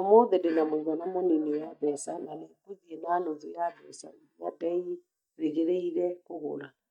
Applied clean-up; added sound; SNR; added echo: neural mask model DeepFilterNet 3.